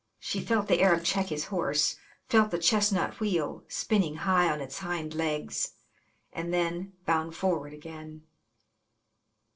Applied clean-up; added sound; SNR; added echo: neural separator model SepFormer DNS4.